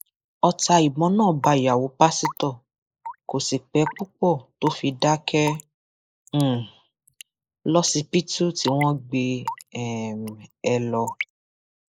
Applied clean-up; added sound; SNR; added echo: neural mask model Resemble Enhance denoiser.